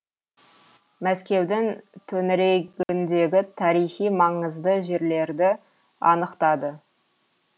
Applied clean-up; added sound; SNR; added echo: none; none; none; none.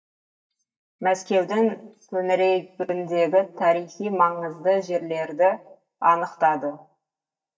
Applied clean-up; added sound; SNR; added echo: neural mask model DeepFilterNet 3.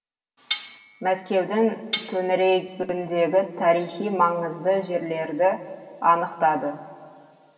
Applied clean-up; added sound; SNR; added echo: none; Cutlery, silverware; 6 dB; reverberation time 1.8 s.